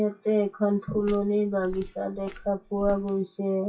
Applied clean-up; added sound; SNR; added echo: classical method WPE with log-MMSE.